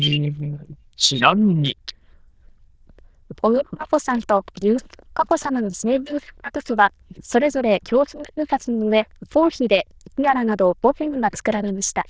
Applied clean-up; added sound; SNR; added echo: neural diffusion model UNIVERSE++.